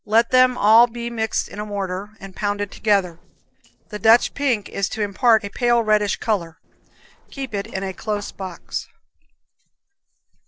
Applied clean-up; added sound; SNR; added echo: neural separator model SepFormer DNS4.